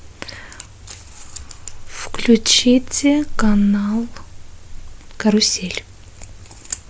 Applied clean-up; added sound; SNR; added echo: none; none; none; none.